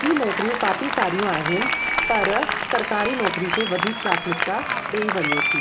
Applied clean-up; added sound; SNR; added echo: none; Applause; -1 dB; reverberation time 0.2 s.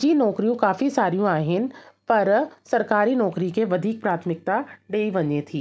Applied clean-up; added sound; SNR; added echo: none; none; none; none.